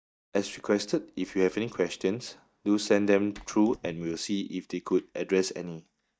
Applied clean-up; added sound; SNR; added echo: neural mask model DeepFilterNet 3.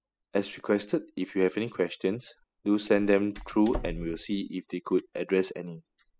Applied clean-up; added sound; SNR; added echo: classical method spectral subtraction.